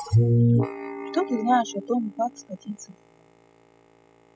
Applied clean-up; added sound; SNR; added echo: classical method spectral subtraction.